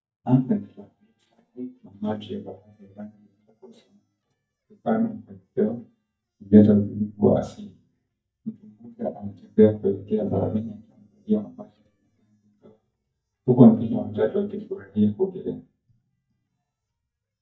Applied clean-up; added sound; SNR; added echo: neural mask model DeepFilterNet 3.